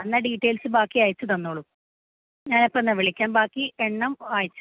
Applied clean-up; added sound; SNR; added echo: none; none; none; none.